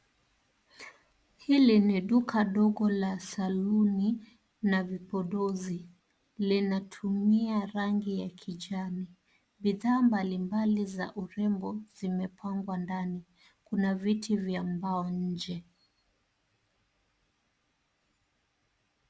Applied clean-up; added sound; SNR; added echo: none; none; none; none.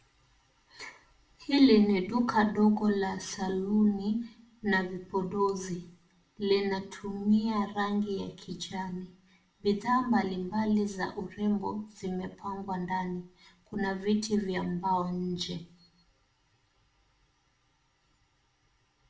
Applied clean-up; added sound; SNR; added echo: none; none; none; reverberation time 0.4 s.